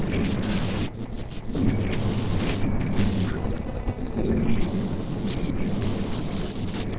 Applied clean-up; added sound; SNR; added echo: neural separator model SepFormer DNS4.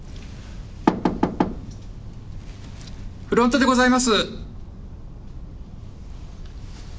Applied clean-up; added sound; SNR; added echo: none; none; none; none.